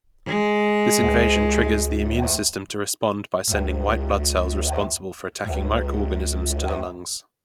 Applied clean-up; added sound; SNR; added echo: none; Musical instrument + Bowed string instrument; -2 dB; none.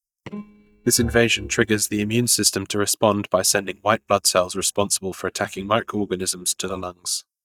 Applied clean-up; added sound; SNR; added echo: neural mask model DeepFilterNet 3.